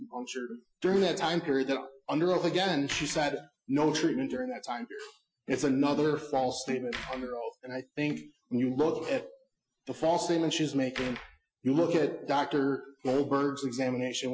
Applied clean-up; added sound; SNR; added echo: classical method Wiener filter.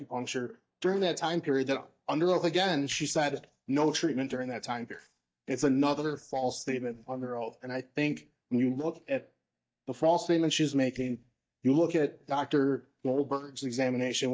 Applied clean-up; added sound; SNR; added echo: neural mask model DeepFilterNet 3.